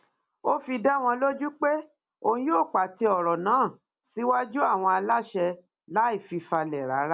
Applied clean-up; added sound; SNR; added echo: none; none; none; none.